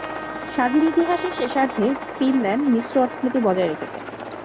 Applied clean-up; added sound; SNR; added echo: none; Trumpet + Aircraft; 9 dB; none.